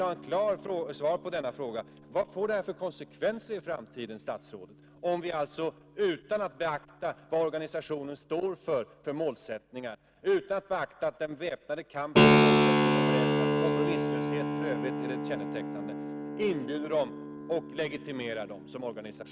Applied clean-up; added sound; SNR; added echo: none; Keyboard (musical); -2 dB; none.